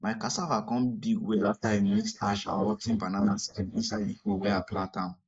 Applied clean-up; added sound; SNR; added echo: neural mask model Resemble Enhance denoiser.